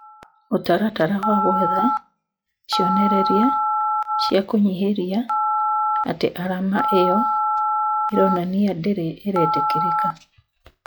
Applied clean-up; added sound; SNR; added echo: classical method log-MMSE.